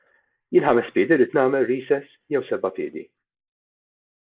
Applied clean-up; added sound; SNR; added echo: neural mask model Resemble Enhance denoiser.